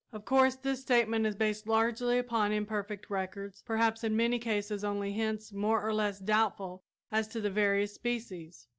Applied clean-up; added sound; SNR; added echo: none; none; none; none.